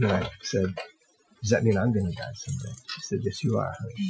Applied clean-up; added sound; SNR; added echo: classical method Wiener filter.